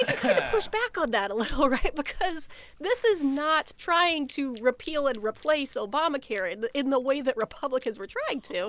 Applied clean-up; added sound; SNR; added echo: none; Chewing, mastication / Cough; 13 dB; none.